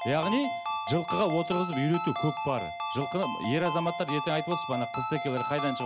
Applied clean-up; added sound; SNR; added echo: none; Ringtone; 4 dB; none.